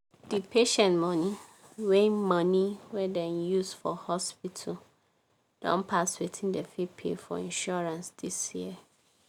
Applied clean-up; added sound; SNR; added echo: none; none; none; none.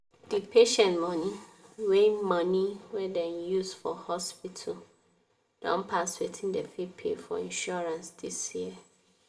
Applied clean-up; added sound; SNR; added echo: none; none; none; reverberation time 0.4 s.